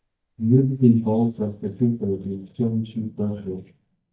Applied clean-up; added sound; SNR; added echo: neural mask model DeepFilterNet 3.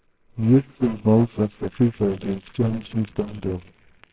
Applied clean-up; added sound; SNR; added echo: neural separator model SepFormer WHAMR!.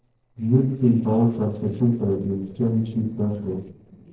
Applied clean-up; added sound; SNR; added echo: neural separator model SepFormer DNS4.